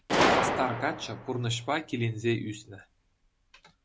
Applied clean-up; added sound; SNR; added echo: none; Gunshot, gunfire; -1 dB; none.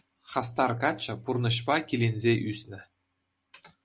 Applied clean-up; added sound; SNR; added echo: none; none; none; none.